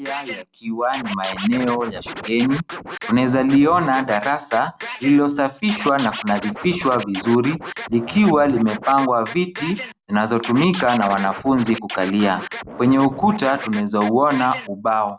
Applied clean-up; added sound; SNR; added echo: none; Scratching (performance technique); 13 dB; none.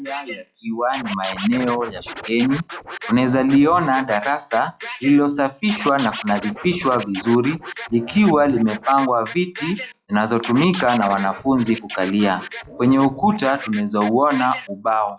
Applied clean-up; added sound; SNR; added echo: classical method log-MMSE.